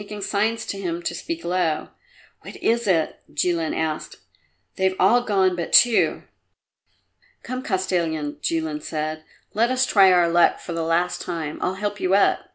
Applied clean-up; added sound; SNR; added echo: none; none; none; none.